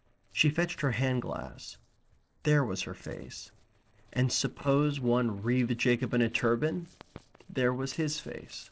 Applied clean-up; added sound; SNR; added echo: neural separator model SepFormer DNS4.